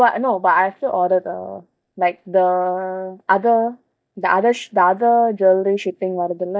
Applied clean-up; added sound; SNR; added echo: neural mask model DeepFilterNet 3.